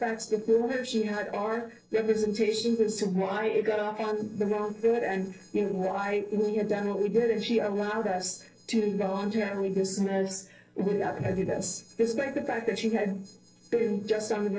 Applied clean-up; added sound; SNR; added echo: neural separator model SepFormer DNS4.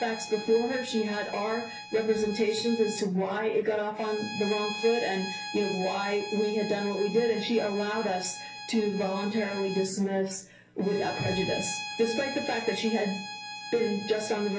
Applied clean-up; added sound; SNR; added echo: none; Bowed string instrument; 11 dB; reverberation time 0.3 s.